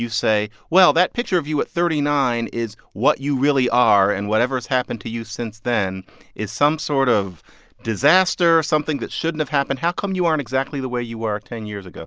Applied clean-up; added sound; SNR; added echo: none; none; none; none.